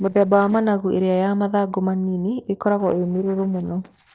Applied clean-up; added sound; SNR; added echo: neural separator model SepFormer DNS4.